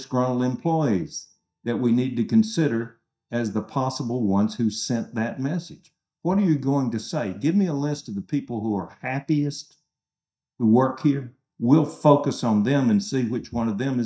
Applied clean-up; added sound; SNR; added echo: neural mask model DeepFilterNet 3.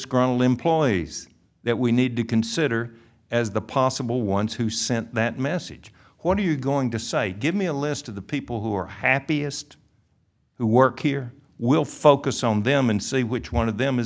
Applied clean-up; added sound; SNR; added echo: none; none; none; none.